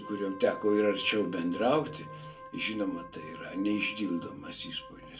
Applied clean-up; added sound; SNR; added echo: none; Wind instrument, woodwind instrument; 14 dB; reverberation time 0.2 s.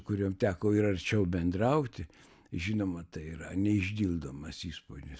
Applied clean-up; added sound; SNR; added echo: none; none; none; none.